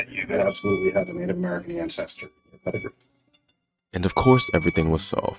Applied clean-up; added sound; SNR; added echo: neural mask model RNNoise.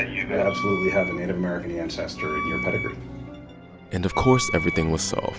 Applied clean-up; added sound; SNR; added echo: none; Wind instrument, woodwind instrument; 7 dB; none.